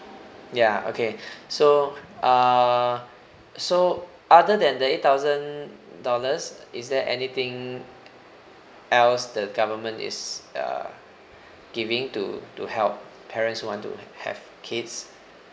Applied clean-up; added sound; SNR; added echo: none; none; none; none.